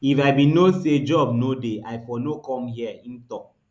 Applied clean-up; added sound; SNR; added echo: none; none; none; none.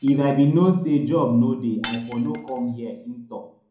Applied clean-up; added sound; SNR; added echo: none; Shatter; 19 dB; reverberation time 0.4 s.